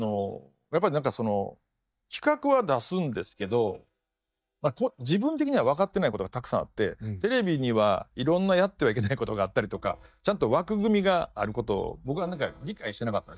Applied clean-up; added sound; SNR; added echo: neural mask model DeepFilterNet 3.